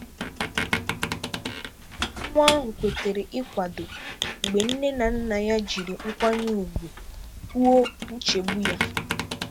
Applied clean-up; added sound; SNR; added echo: none; Squeak; 5 dB; none.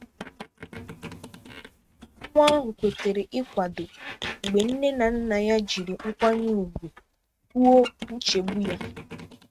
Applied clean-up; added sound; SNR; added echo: neural mask model RNNoise.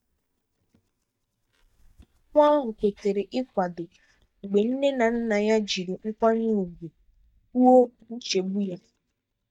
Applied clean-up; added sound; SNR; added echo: neural mask model DeepFilterNet 3.